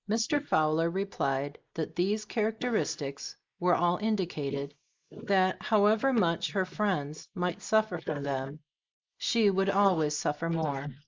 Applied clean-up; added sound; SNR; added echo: neural mask model Resemble Enhance denoiser.